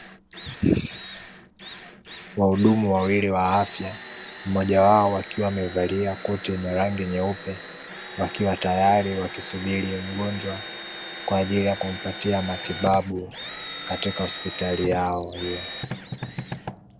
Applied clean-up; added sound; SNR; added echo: none; Drill; 12 dB; none.